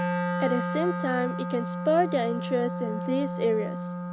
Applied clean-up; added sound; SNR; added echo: none; Wind instrument, woodwind instrument; 2 dB; none.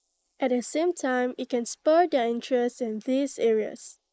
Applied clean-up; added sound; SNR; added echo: neural mask model Resemble Enhance denoiser.